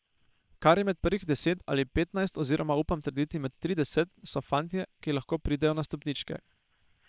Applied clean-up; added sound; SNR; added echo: neural separator model SepFormer WHAM!.